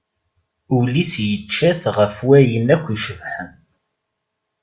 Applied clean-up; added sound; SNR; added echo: none; none; none; none.